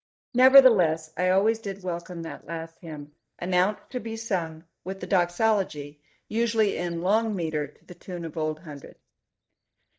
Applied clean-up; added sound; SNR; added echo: neural mask model DeepFilterNet 3.